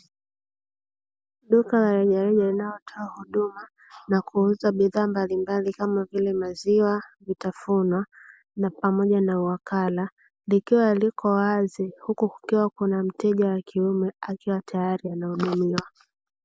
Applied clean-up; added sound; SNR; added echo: none; none; none; none.